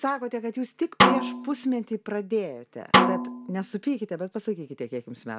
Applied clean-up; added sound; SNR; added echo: none; Snare drum; -4 dB; none.